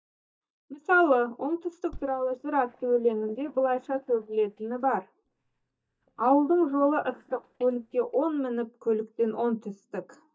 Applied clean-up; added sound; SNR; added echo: neural mask model DeepFilterNet 3.